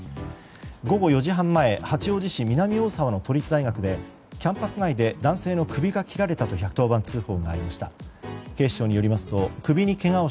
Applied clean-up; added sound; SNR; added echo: none; none; none; none.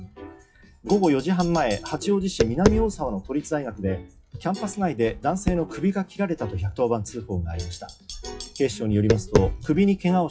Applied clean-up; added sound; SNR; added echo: classical method WPE with log-MMSE.